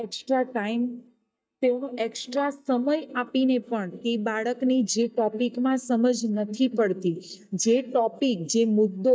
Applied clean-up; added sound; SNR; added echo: neural mask model DeepFilterNet 3.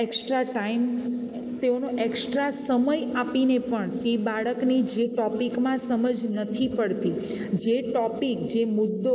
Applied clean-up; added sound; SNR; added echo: neural mask model Resemble Enhance denoiser.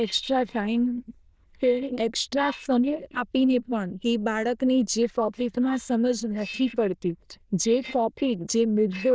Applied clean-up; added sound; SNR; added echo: neural diffusion model UNIVERSE++.